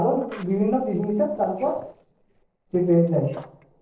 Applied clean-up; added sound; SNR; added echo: neural separator model SepFormer DNS4.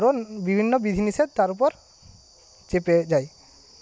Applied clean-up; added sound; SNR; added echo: none; none; none; none.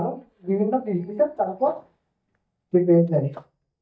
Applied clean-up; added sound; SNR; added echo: neural mask model DeepFilterNet 3.